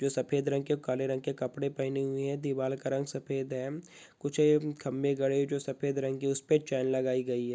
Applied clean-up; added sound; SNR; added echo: none; none; none; none.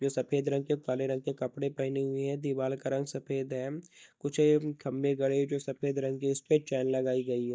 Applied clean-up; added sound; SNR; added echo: neural mask model DeepFilterNet 3.